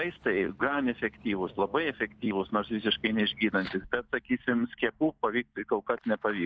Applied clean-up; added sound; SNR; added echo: neural mask model DeepFilterNet 3.